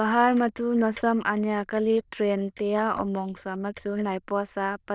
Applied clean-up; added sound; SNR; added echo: neural diffusion model UNIVERSE++.